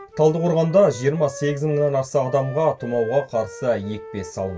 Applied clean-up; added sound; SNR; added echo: none; Wind instrument, woodwind instrument; 17 dB; reverberation time 0.1 s.